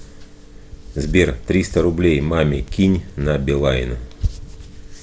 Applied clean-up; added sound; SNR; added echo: none; Hands; 11 dB; none.